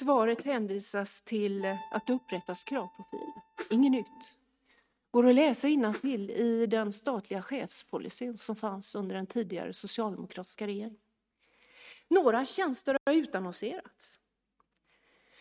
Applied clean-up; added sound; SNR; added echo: neural mask model RNNoise.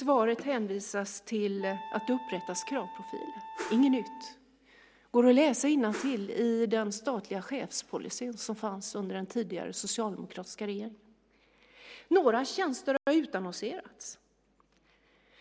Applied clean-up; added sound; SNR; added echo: none; Wind instrument, woodwind instrument + Whoosh, swoosh, swish; 13 dB; none.